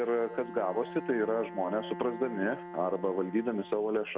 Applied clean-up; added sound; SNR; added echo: none; Bowed string instrument; 12 dB; none.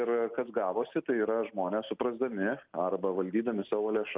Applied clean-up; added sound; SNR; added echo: none; none; none; none.